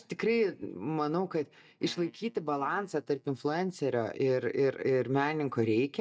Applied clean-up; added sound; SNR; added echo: neural mask model DeepFilterNet 3.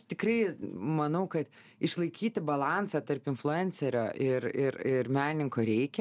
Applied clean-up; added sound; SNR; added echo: none; none; none; none.